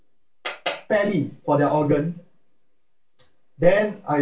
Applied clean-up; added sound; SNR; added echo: none; none; none; reverberation time 0.3 s.